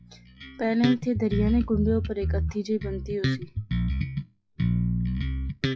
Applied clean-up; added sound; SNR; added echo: classical method log-MMSE.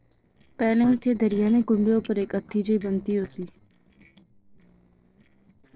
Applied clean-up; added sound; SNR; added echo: neural separator model SepFormer DNS4.